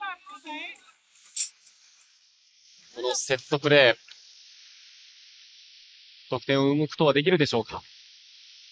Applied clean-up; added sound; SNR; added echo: neural mask model Resemble Enhance denoiser.